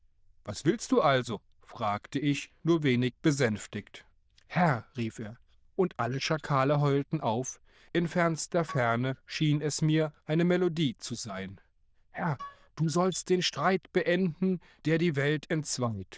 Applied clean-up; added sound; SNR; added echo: neural diffusion model UNIVERSE++.